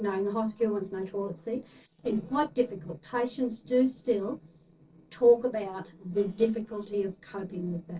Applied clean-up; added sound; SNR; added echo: neural separator model SepFormer DNS4.